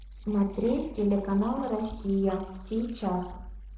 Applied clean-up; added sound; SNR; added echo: neural separator model SepFormer DNS4.